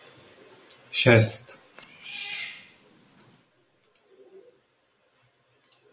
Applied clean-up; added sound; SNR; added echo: none; Cat; 13 dB; none.